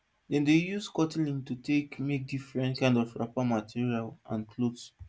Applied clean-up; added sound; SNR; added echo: none; none; none; none.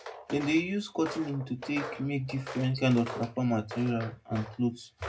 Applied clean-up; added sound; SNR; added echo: none; Walk, footsteps; 13 dB; reverberation time 0.2 s.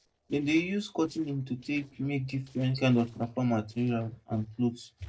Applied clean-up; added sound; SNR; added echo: neural separator model SepFormer DNS4.